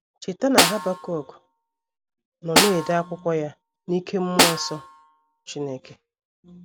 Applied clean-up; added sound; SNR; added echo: none; Snare drum; -2 dB; none.